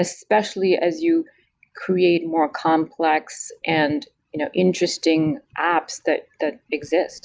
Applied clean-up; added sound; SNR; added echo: none; none; none; none.